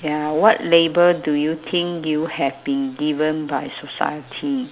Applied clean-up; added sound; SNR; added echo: none; none; none; none.